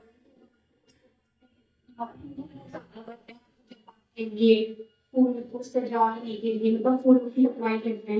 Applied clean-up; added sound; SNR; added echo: neural mask model DeepFilterNet 3.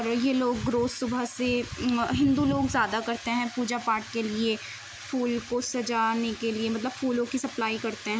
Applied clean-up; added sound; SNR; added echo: none; none; none; none.